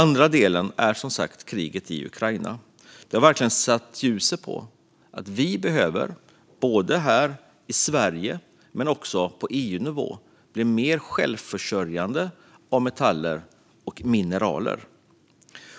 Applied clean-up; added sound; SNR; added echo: none; none; none; none.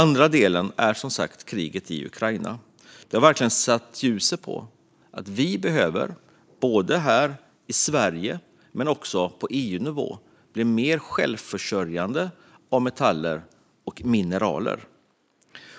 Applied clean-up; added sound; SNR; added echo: neural mask model Resemble Enhance denoiser.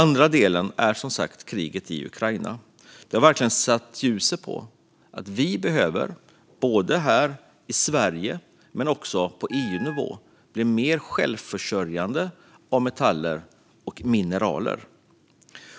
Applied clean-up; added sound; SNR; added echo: none; Wind instrument, woodwind instrument; 17 dB; none.